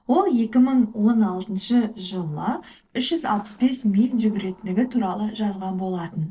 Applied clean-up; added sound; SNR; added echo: neural separator model SepFormer DNS4.